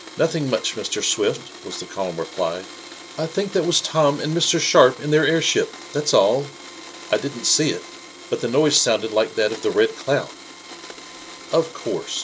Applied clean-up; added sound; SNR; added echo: none; Domestic sounds, home sounds; 17 dB; none.